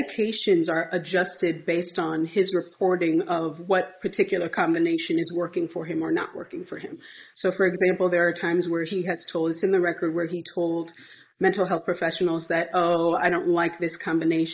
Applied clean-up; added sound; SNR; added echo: neural mask model Resemble Enhance denoiser.